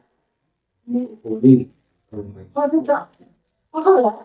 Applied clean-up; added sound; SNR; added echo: neural mask model DeepFilterNet 3.